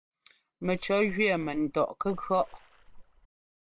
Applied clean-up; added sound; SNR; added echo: neural separator model SepFormer WHAM!.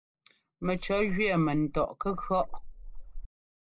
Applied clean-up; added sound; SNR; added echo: neural mask model Resemble Enhance denoiser.